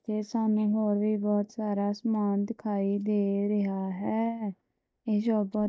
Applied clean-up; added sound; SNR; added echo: neural mask model DeepFilterNet 3.